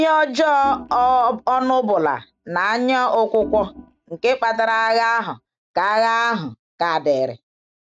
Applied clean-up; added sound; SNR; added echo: neural mask model RNNoise.